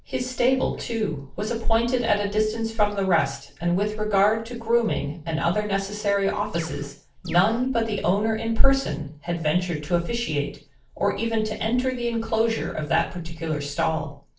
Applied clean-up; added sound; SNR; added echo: none; Bird; 18 dB; reverberation time 0.4 s.